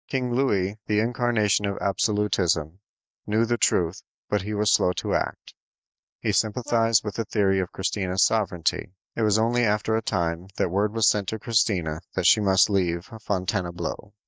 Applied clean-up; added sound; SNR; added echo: neural mask model DeepFilterNet 3.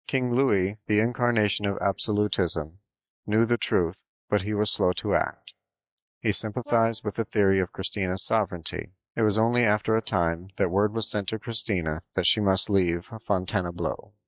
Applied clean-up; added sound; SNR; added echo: classical method log-MMSE.